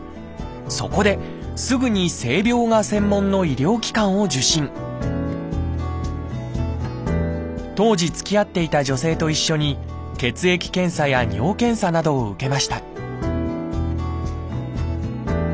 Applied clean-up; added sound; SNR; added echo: none; none; none; none.